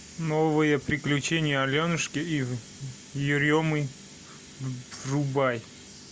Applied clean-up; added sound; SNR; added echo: none; none; none; none.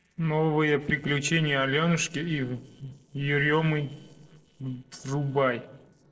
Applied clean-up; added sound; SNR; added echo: neural separator model SepFormer DNS4.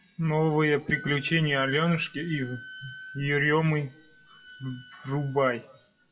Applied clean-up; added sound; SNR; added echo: classical method WPE with log-MMSE.